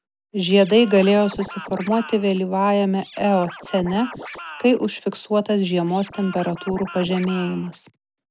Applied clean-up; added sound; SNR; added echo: none; Scratching (performance technique); 16 dB; none.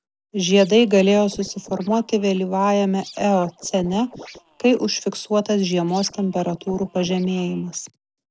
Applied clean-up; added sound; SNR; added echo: neural separator model SepFormer DNS4.